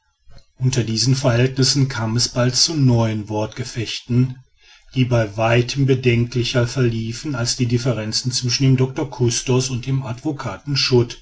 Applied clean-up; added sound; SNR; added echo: none; none; none; none.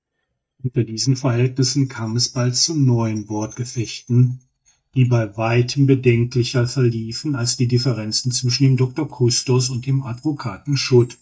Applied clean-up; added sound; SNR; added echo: neural mask model DeepFilterNet 3.